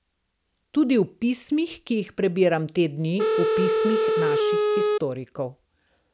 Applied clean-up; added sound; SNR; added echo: none; Telephone; -4 dB; none.